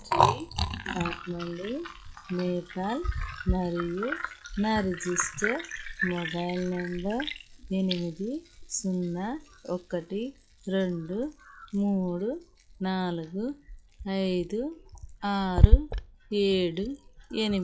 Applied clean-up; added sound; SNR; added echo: classical method log-MMSE.